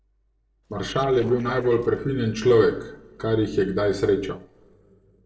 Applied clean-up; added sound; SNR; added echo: neural separator model SepFormer DNS4.